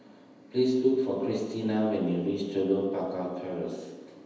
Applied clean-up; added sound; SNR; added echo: none; none; none; reverberation time 1.1 s.